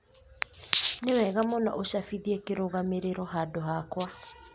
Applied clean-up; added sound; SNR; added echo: none; none; none; none.